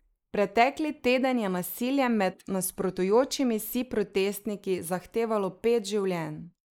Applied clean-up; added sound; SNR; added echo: neural mask model Resemble Enhance denoiser.